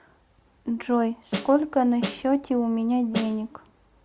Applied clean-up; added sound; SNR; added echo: none; Snare drum; 9 dB; none.